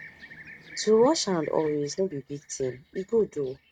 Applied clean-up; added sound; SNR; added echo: neural mask model RNNoise.